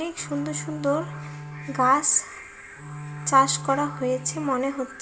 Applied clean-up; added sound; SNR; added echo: none; Bowed string instrument; 12 dB; reverberation time 0.2 s.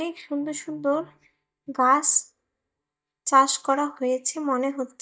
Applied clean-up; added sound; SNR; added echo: neural mask model DeepFilterNet 3.